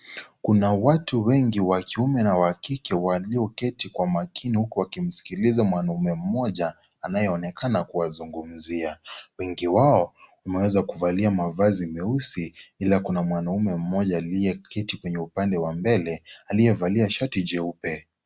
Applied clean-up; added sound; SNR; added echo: none; none; none; none.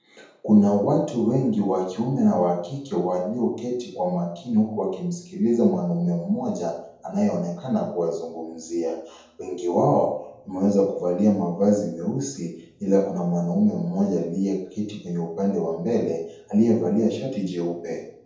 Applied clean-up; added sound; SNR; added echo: none; none; none; reverberation time 0.7 s.